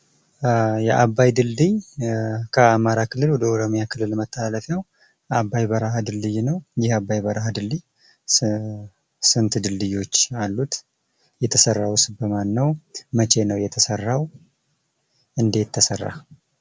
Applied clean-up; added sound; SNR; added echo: none; none; none; none.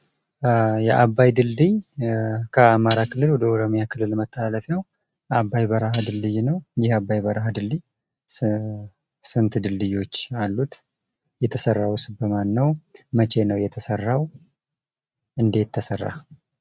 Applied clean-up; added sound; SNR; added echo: neural mask model RNNoise.